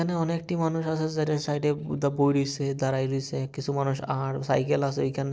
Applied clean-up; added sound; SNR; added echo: neural separator model SepFormer DNS4.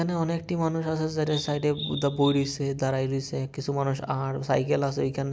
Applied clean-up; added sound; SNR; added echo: none; Bird vocalization, bird call, bird song; 12 dB; none.